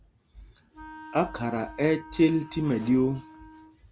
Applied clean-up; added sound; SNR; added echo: none; Wind instrument, woodwind instrument; 19 dB; none.